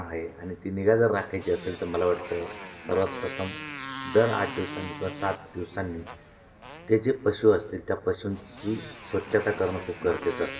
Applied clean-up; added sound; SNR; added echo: none; Motorcycle; 13 dB; reverberation time 1.6 s.